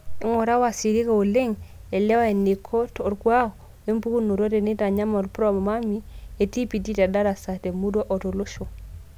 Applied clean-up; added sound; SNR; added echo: none; none; none; none.